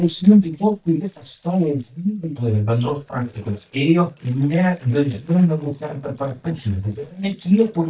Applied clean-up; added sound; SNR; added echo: neural mask model DeepFilterNet 3.